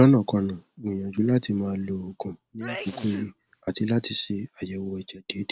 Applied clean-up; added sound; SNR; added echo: none; Sneeze; 13 dB; none.